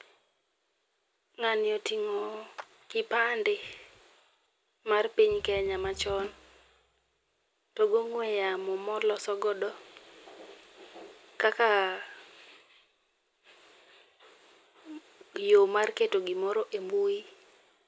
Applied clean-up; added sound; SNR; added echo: none; Clapping + Drum kit; 19 dB; none.